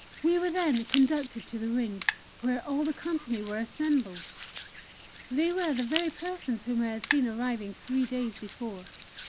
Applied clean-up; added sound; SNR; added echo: none; Hands; 7 dB; none.